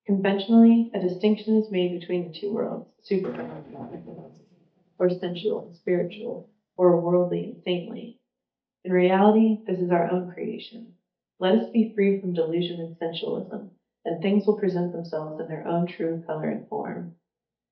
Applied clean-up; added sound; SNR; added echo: neural mask model DeepFilterNet 3.